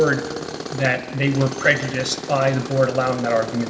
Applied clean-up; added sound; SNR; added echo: none; Tools; 11 dB; reverberation time 1.8 s.